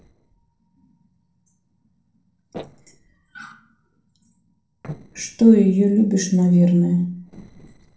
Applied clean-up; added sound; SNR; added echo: neural separator model SepFormer DNS4.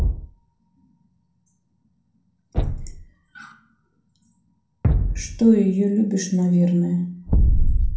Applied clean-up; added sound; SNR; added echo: none; Thump, thud; 0 dB; reverberation time 0.6 s.